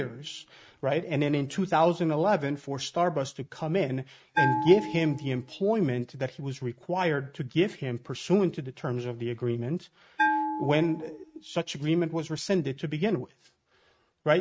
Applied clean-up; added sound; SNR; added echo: neural mask model RNNoise.